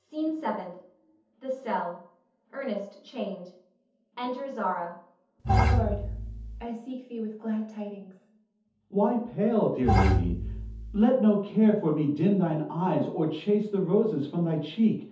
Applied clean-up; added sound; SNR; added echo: none; Bowed string instrument; -3 dB; reverberation time 0.6 s.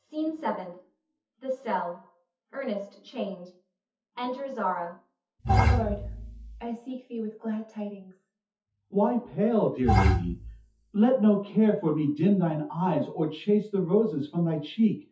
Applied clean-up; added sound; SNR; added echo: classical method WPE with log-MMSE.